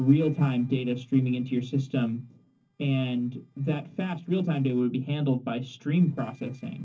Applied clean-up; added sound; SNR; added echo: neural separator model SepFormer DNS4.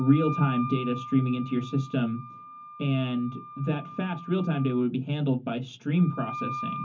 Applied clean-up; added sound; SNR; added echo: none; Wind instrument, woodwind instrument; 12 dB; reverberation time 0.3 s.